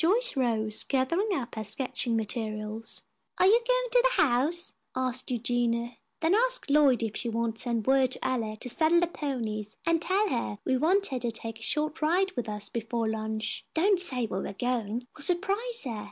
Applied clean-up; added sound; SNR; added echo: none; none; none; none.